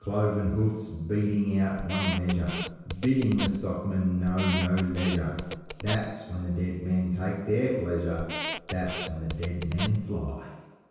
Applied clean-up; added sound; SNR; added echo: none; Squeak; 9 dB; reverberation time 1.2 s.